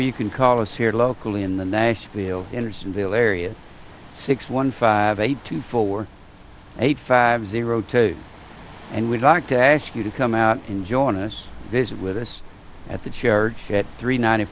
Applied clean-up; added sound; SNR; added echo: none; Bird + Waves, surf; 18 dB; none.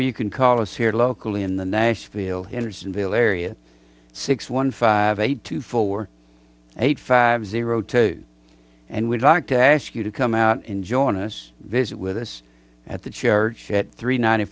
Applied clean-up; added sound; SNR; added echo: none; none; none; none.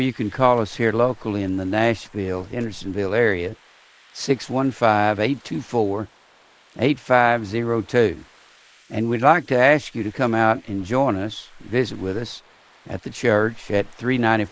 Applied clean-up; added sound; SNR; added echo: neural mask model Resemble Enhance denoiser.